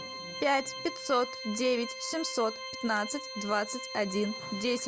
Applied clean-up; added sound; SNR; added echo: none; Organ; 9 dB; none.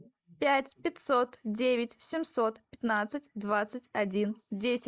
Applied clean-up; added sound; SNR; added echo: neural mask model Resemble Enhance denoiser.